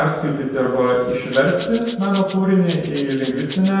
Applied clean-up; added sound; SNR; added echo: none; Rattle (instrument); 18 dB; reverberation time 1.1 s.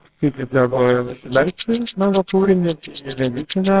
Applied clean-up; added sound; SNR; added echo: neural separator model SepFormer WHAMR!.